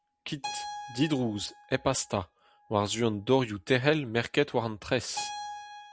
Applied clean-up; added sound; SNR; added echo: none; Keyboard (musical); 14 dB; none.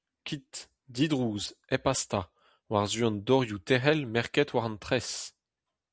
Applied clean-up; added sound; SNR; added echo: none; none; none; none.